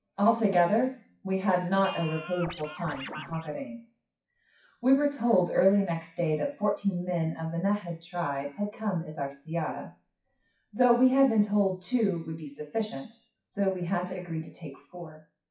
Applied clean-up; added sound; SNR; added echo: classical method WPE with log-MMSE.